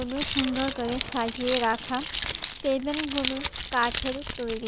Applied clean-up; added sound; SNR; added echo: none; Keys jangling; 5 dB; none.